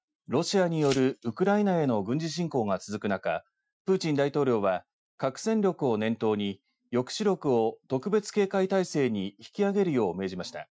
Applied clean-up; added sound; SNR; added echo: classical method Wiener filter.